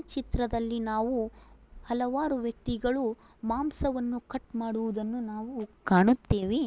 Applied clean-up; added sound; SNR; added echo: none; none; none; none.